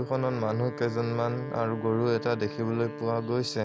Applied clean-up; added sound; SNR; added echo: none; Wind instrument, woodwind instrument; 11 dB; none.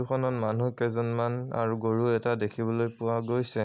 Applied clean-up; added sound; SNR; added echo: none; none; none; none.